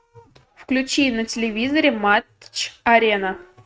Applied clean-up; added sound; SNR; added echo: neural mask model RNNoise.